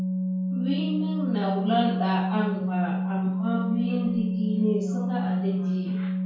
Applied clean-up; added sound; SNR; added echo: none; Organ; -2 dB; reverberation time 0.5 s.